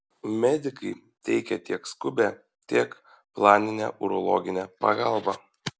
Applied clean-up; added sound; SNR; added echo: none; none; none; none.